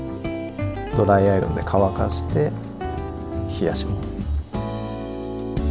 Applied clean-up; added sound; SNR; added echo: none; none; none; none.